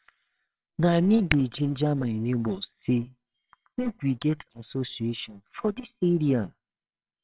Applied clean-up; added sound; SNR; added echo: neural separator model SepFormer WHAMR!.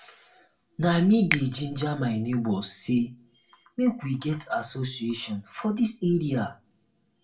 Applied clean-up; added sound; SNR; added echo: none; Finger snapping; 10 dB; reverberation time 0.2 s.